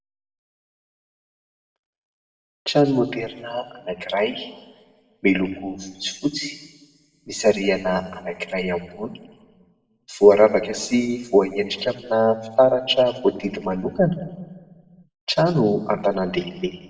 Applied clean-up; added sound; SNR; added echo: none; none; none; reverberation time 1.3 s.